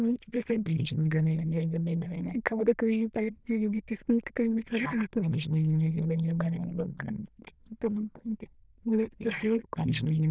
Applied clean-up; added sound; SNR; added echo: neural diffusion model UNIVERSE++.